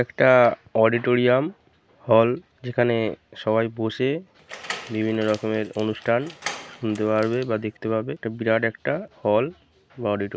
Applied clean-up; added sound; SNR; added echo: none; Door; 16 dB; none.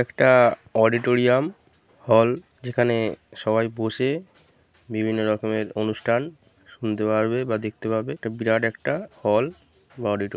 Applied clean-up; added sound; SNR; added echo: none; none; none; none.